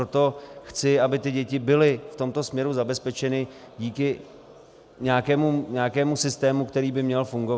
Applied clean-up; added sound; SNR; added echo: none; none; none; none.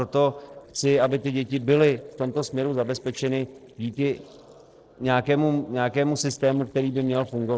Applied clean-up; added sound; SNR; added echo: neural separator model SepFormer DNS4.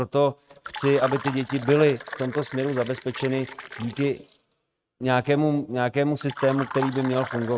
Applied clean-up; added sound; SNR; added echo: neural mask model RNNoise.